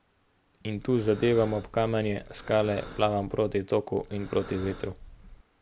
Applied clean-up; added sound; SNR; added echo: none; Breathing; 16 dB; none.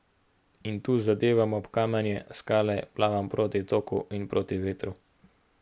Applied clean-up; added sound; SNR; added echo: none; none; none; none.